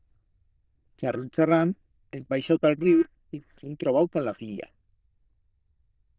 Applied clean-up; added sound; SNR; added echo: neural diffusion model UNIVERSE++.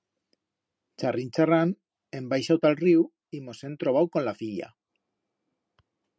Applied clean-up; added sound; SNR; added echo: none; none; none; none.